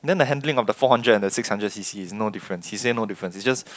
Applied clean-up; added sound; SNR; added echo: none; none; none; none.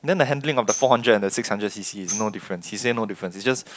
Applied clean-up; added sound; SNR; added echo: none; Tambourine; 13 dB; none.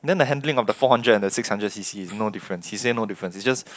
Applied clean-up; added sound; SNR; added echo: neural mask model Resemble Enhance denoiser.